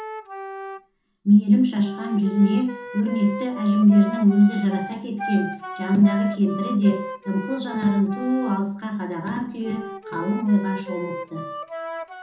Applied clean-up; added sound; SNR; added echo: none; Wind instrument, woodwind instrument; 13 dB; reverberation time 0.6 s.